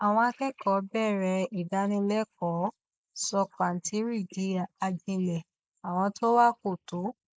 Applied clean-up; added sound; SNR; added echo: neural mask model Resemble Enhance denoiser.